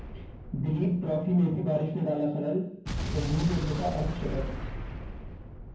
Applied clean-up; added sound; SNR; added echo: none; Explosion; 7 dB; reverberation time 0.9 s.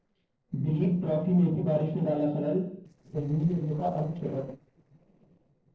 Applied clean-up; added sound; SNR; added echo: neural separator model SepFormer DNS4.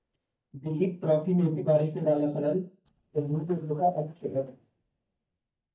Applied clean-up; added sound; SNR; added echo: neural mask model DeepFilterNet 3.